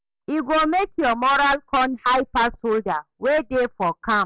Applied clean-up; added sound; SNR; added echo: none; none; none; none.